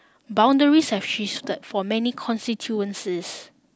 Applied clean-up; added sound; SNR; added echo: none; none; none; none.